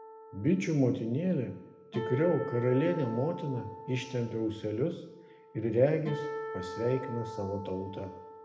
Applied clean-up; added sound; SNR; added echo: none; Acoustic guitar; 11 dB; reverberation time 0.8 s.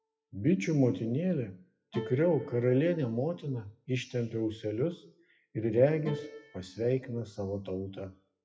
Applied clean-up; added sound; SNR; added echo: classical method WPE with log-MMSE.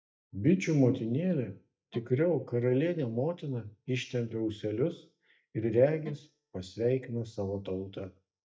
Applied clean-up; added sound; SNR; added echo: neural mask model DeepFilterNet 3.